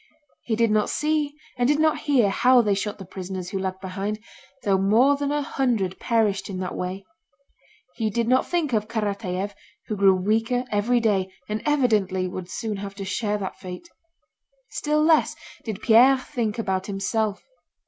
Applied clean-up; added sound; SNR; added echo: none; none; none; none.